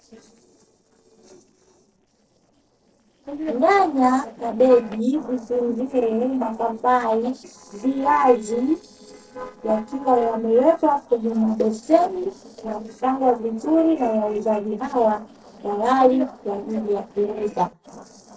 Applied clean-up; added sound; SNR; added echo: neural separator model SepFormer DNS4.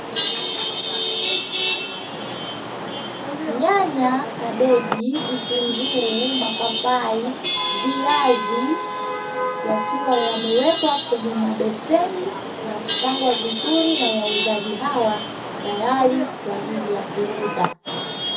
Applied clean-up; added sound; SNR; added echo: none; Chatter / Traffic noise, roadway noise / Vehicle horn, car horn, honking / Engine; 2 dB; reverberation time 0.3 s.